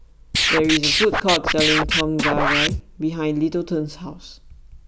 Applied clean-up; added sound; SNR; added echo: none; Scratching (performance technique); -3 dB; none.